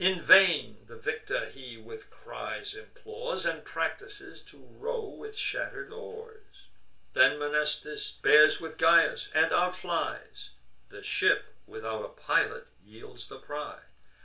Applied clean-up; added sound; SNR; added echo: none; none; none; reverberation time 0.2 s.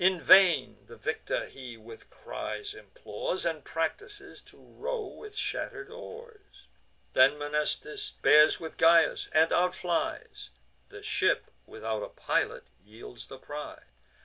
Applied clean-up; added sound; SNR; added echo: none; none; none; none.